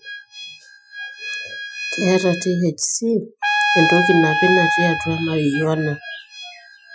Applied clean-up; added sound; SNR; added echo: classical method Wiener filter.